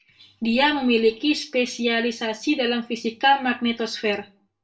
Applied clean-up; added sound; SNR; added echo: none; none; none; reverberation time 0.2 s.